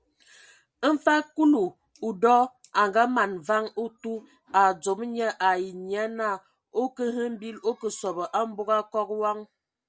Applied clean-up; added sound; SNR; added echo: none; none; none; none.